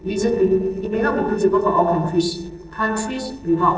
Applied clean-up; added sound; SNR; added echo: neural separator model SepFormer DNS4.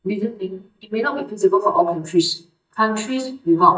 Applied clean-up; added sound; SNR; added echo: neural mask model DeepFilterNet 3.